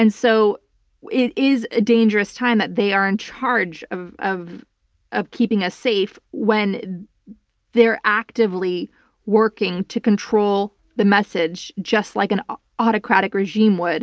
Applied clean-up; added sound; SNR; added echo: none; none; none; none.